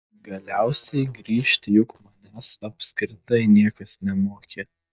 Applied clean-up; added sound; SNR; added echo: neural mask model DeepFilterNet 3.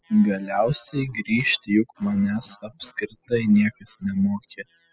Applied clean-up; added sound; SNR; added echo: classical method spectral subtraction.